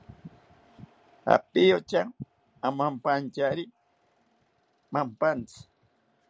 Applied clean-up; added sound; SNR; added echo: none; none; none; none.